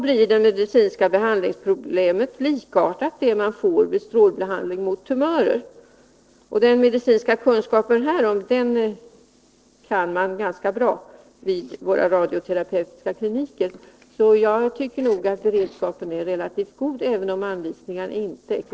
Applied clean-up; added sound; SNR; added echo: neural separator model SepFormer DNS4.